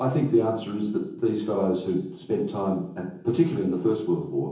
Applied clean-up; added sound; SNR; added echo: none; none; none; reverberation time 0.7 s.